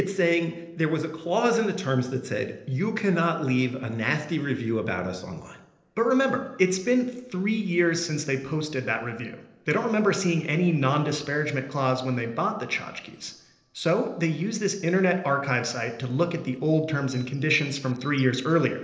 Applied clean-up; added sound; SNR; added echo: neural separator model SepFormer DNS4.